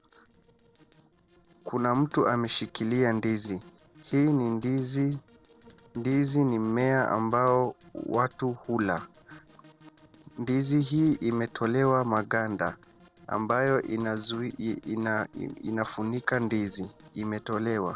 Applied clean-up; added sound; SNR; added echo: neural separator model SepFormer DNS4.